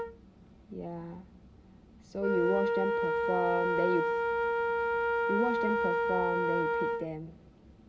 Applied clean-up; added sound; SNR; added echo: none; Wind instrument, woodwind instrument; -5 dB; reverberation time 0.8 s.